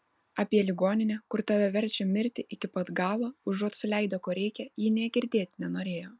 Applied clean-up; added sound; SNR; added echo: none; none; none; none.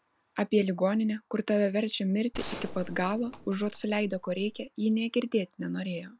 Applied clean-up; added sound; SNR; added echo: none; Gunshot, gunfire; 13 dB; none.